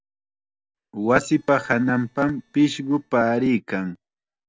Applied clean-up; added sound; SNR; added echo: neural separator model SepFormer DNS4.